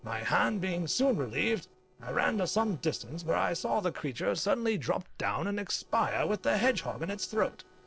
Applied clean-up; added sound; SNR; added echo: neural separator model SepFormer DNS4.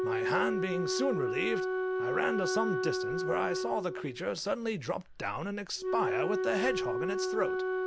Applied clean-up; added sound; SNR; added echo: none; Wind instrument, woodwind instrument; -1 dB; none.